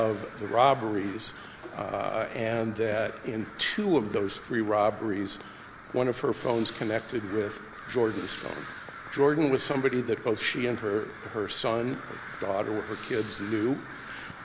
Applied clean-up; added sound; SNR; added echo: none; Respiratory sounds + Crow; 14 dB; none.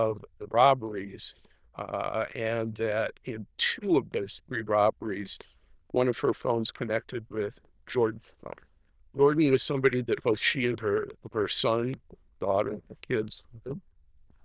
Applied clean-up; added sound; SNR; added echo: neural diffusion model UNIVERSE++.